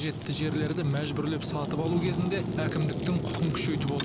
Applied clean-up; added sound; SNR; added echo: none; Fire; 1 dB; none.